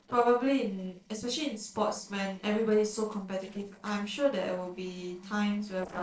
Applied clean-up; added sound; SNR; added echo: neural separator model SepFormer DNS4.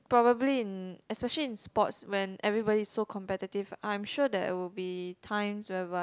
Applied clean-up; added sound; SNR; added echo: none; none; none; none.